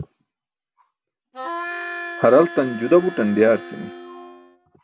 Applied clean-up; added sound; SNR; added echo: none; Harmonica; 11 dB; none.